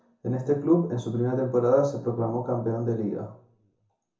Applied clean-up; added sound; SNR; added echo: none; none; none; reverberation time 0.6 s.